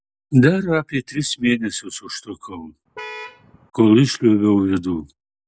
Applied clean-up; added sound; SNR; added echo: none; Vehicle horn, car horn, honking; 16 dB; none.